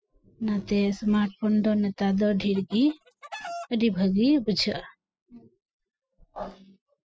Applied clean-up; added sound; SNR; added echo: classical method spectral subtraction.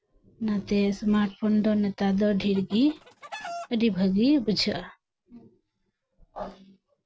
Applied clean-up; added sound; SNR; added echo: none; Chicken, rooster; 14 dB; none.